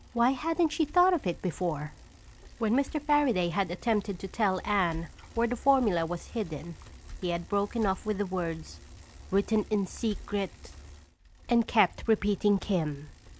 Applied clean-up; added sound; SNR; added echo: none; Bicycle; 17 dB; none.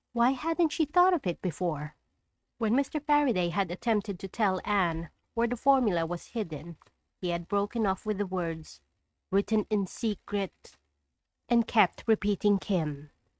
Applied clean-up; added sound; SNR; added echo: neural mask model RNNoise.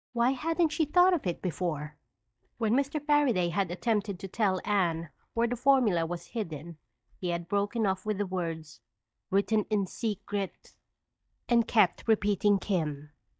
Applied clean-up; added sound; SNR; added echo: neural mask model DeepFilterNet 3.